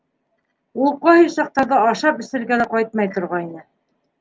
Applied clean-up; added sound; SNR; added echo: none; none; none; none.